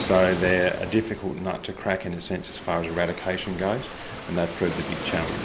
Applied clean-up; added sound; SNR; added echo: none; Waves, surf; 9 dB; none.